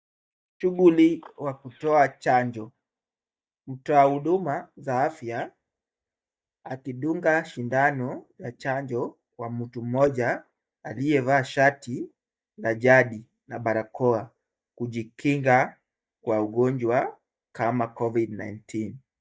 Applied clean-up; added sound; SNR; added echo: neural mask model DeepFilterNet 3.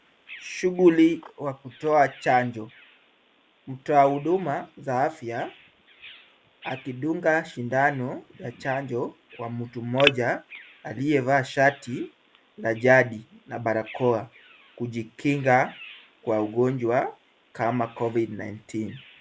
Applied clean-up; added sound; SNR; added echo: none; Bird vocalization, bird call, bird song; 16 dB; none.